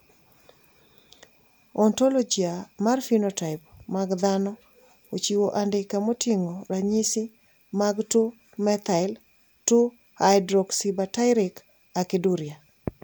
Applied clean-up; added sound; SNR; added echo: none; none; none; none.